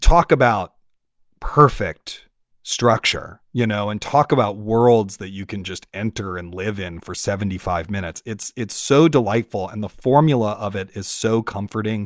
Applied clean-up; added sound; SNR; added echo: none; none; none; none.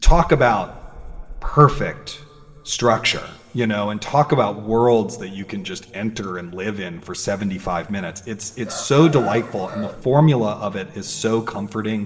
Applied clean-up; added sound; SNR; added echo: none; Chicken, rooster; 14 dB; reverberation time 2.9 s.